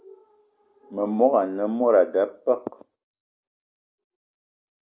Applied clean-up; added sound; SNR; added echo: none; none; none; none.